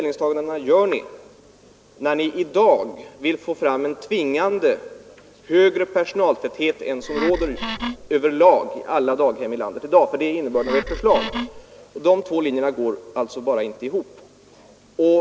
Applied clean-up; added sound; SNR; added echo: none; Wood; 8 dB; none.